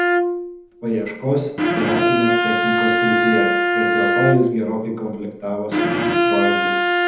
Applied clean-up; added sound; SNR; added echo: none; Bowed string instrument; -4 dB; reverberation time 1.0 s.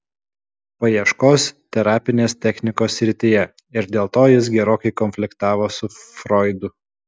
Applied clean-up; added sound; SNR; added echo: none; none; none; none.